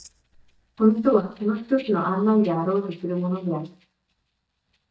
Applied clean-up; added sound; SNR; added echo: neural mask model DeepFilterNet 3.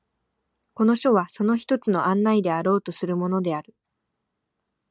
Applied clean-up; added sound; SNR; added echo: none; none; none; none.